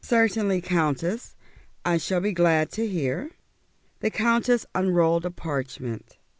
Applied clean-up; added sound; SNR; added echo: none; none; none; none.